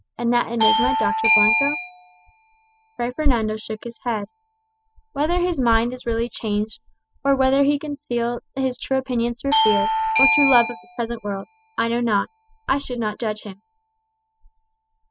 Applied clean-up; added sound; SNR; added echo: classical method spectral subtraction.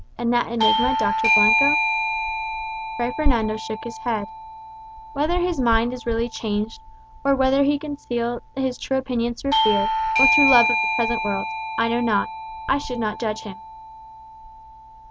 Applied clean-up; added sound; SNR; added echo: none; Bell / Doorbell; 2 dB; none.